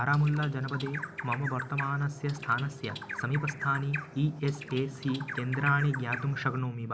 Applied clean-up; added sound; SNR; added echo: none; Bird; 10 dB; none.